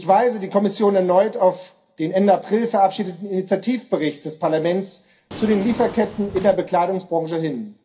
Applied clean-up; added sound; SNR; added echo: none; Drawer open or close; 15 dB; reverberation time 0.3 s.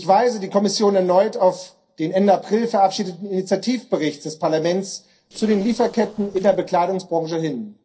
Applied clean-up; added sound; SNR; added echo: neural separator model SepFormer DNS4.